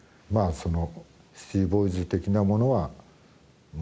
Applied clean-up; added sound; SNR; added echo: none; none; none; none.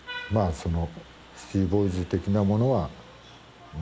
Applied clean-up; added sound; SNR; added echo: none; Vehicle horn, car horn, honking; 18 dB; none.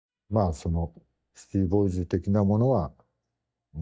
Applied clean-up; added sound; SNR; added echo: neural mask model DeepFilterNet 3.